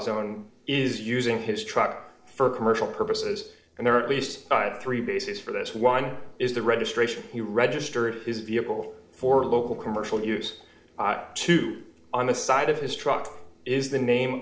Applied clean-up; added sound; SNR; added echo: neural separator model SepFormer DNS4.